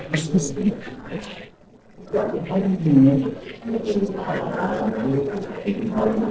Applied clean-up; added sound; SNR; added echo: neural separator model SepFormer DNS4.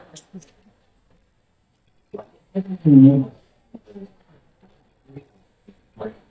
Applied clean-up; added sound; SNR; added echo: neural mask model DeepFilterNet 3.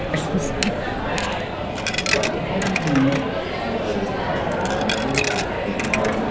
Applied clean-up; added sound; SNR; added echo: none; Coin (dropping); -4 dB; reverberation time 1.2 s.